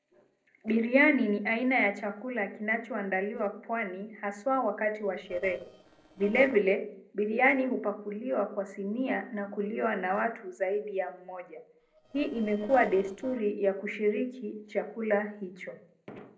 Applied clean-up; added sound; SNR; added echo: neural separator model SepFormer DNS4.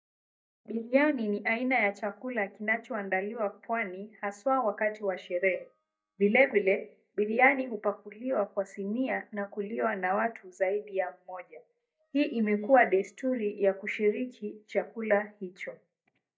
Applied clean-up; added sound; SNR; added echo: neural mask model DeepFilterNet 3.